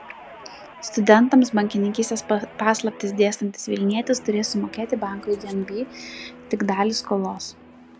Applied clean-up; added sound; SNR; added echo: none; Guitar; 19 dB; none.